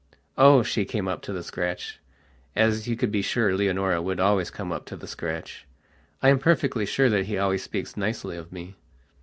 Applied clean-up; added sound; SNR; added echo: none; none; none; none.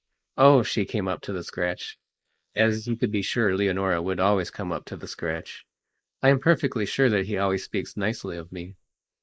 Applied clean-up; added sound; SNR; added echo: neural mask model Resemble Enhance denoiser.